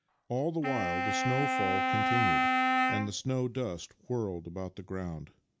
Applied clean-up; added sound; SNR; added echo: none; Wind instrument, woodwind instrument; -4 dB; none.